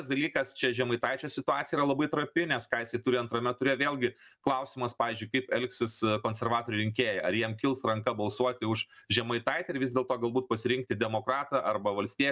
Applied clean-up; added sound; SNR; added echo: none; none; none; none.